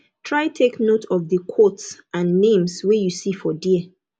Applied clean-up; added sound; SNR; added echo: none; none; none; none.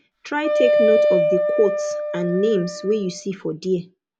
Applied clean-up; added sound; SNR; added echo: none; Wind instrument, woodwind instrument; -2 dB; none.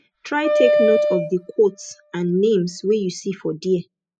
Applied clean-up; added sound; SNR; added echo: classical method spectral subtraction.